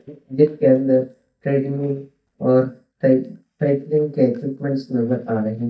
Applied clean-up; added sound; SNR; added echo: neural mask model DeepFilterNet 3.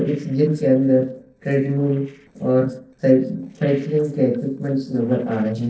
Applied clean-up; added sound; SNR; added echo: neural separator model SepFormer DNS4.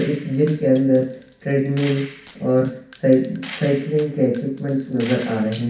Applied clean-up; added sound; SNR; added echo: none; Gunshot, gunfire; 15 dB; reverberation time 0.6 s.